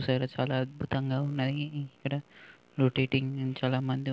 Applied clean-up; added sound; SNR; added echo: none; none; none; none.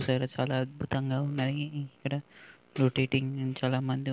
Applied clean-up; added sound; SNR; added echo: none; Tambourine; 16 dB; none.